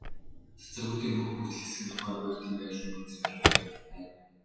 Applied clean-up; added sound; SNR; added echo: classical method WPE with log-MMSE.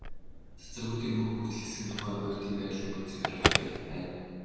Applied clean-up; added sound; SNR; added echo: none; Telephone; 0 dB; reverberation time 2.1 s.